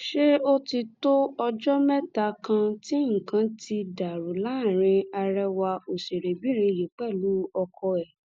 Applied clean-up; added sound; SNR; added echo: none; none; none; none.